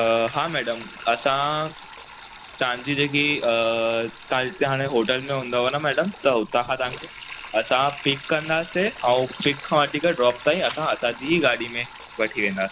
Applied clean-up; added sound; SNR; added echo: none; Sink (filling or washing); 16 dB; none.